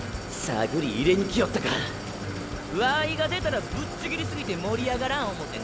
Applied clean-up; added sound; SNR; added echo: none; Idling; 10 dB; none.